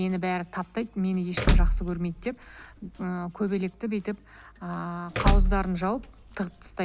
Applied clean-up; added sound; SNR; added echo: none; Door / Car; -5 dB; none.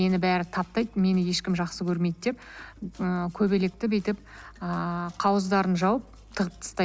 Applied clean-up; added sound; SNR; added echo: none; none; none; none.